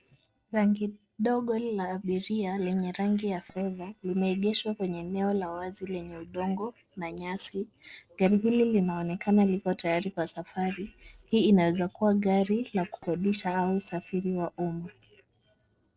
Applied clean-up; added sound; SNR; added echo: neural separator model SepFormer DNS4.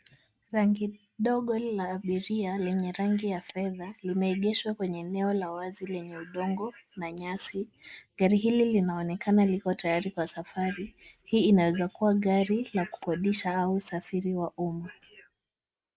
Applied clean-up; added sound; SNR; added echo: neural mask model Resemble Enhance denoiser.